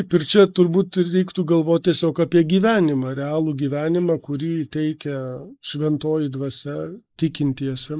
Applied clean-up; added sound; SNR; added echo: neural mask model Resemble Enhance denoiser.